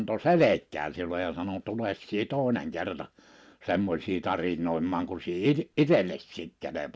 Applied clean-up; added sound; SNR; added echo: none; none; none; none.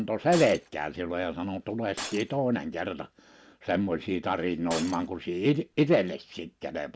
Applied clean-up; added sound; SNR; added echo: none; Shatter; 14 dB; none.